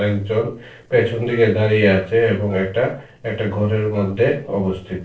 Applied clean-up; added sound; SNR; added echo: neural separator model SepFormer DNS4.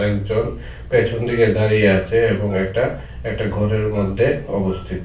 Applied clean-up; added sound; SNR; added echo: none; Telephone; 15 dB; reverberation time 0.3 s.